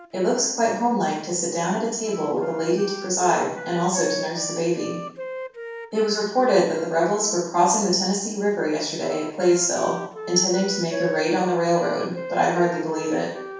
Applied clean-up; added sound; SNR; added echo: none; Wind instrument, woodwind instrument; 13 dB; reverberation time 0.7 s.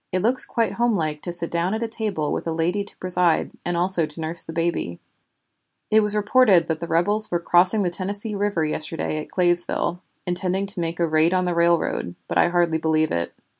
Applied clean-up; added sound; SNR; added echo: none; none; none; none.